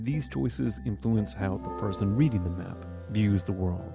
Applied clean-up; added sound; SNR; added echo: none; Bell; 17 dB; none.